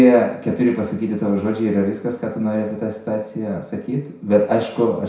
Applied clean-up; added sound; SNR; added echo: none; none; none; reverberation time 0.6 s.